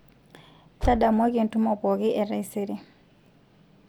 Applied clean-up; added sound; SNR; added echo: none; Car; 9 dB; none.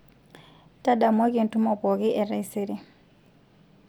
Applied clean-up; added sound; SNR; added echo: none; none; none; none.